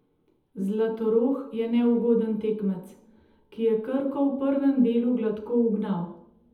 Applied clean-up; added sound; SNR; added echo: none; none; none; reverberation time 0.7 s.